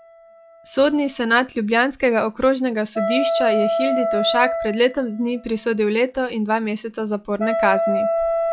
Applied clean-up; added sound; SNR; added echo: classical method log-MMSE.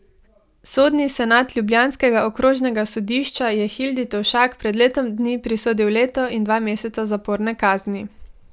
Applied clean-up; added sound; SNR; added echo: none; none; none; none.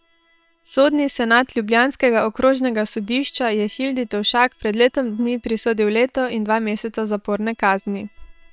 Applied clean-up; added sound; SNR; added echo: neural separator model SepFormer WHAM!.